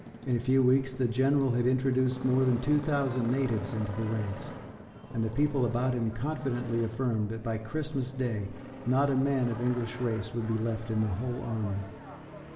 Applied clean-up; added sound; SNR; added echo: none; Motorcycle; 13 dB; reverberation time 1.1 s.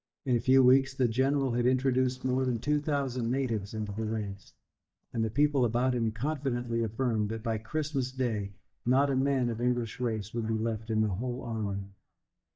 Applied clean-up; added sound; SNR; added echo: neural mask model DeepFilterNet 3.